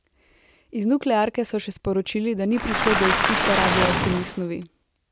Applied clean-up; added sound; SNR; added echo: none; Waves, surf; -2 dB; none.